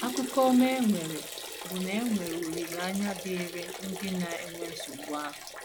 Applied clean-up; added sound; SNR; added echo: none; Liquid; 9 dB; none.